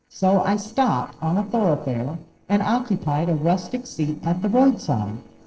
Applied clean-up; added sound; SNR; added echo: neural separator model SepFormer DNS4.